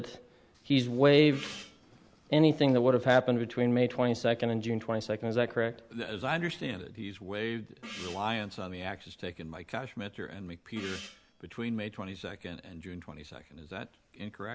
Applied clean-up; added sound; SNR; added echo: none; Gong; 18 dB; none.